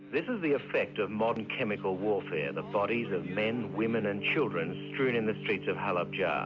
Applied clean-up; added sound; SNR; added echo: none; none; none; none.